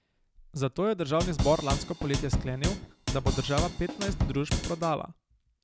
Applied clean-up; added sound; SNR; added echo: none; Drum / Drum kit; 0 dB; none.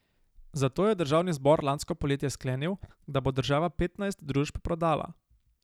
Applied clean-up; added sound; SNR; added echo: none; none; none; none.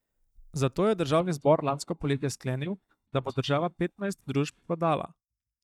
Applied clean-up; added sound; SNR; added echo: neural mask model DeepFilterNet 3.